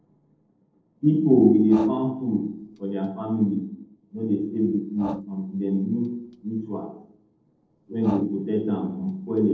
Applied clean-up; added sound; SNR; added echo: neural separator model SepFormer DNS4.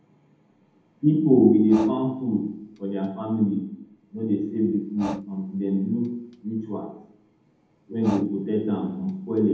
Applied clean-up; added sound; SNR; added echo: none; Breathing; 20 dB; reverberation time 0.8 s.